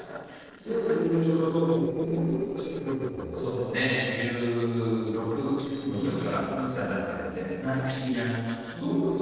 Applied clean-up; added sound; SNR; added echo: neural separator model SepFormer DNS4.